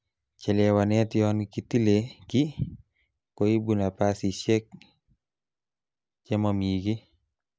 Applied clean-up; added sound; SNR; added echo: none; none; none; none.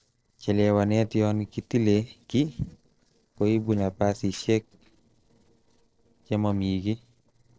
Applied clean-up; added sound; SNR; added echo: neural separator model SepFormer DNS4.